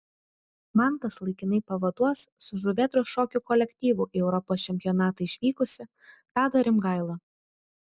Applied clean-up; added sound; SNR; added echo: none; none; none; none.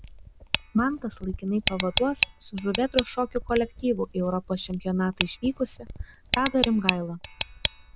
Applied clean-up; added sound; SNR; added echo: none; Tick; 5 dB; none.